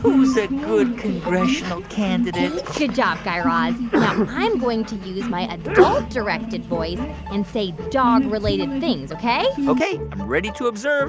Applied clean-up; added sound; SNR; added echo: none; Sneeze; 1 dB; none.